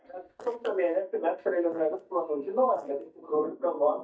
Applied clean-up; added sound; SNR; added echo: neural mask model DeepFilterNet 3.